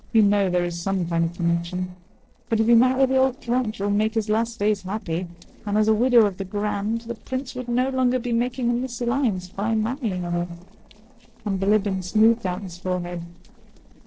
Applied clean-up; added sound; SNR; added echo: neural separator model SepFormer DNS4.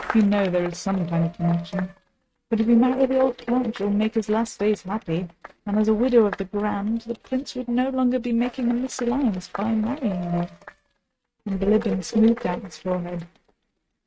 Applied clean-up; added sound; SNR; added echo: neural mask model RNNoise.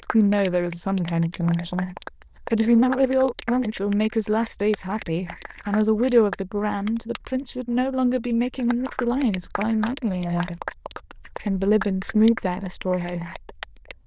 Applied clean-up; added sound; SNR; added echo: neural diffusion model UNIVERSE++.